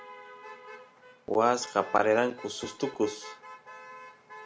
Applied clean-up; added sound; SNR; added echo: none; Motor vehicle (road); 16 dB; none.